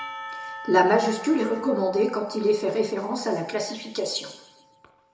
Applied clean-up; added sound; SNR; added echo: none; Church bell / Percussion; 15 dB; reverberation time 1.0 s.